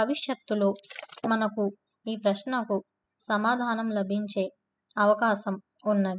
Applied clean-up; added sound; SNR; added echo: classical method spectral subtraction.